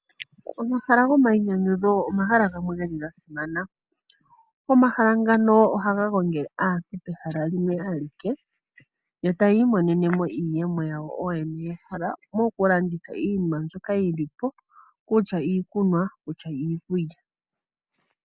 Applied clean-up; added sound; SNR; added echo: none; none; none; none.